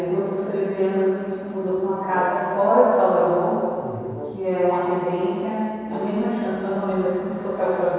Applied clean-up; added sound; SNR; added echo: none; Brass instrument; 19 dB; reverberation time 2.2 s.